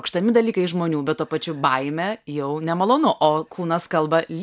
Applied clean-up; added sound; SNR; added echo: none; none; none; none.